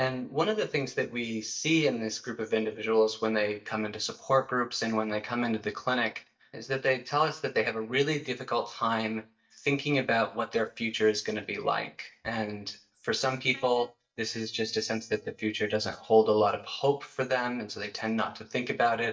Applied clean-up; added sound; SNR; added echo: neural mask model DeepFilterNet 3.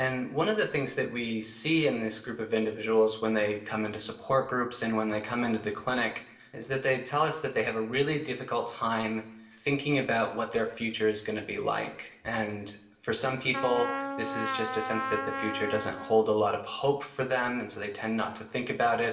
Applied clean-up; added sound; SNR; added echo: none; Trumpet; 6 dB; reverberation time 0.8 s.